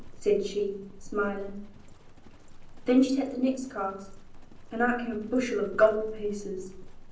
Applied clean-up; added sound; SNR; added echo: none; Livestock, farm animals, working animals; 14 dB; reverberation time 0.6 s.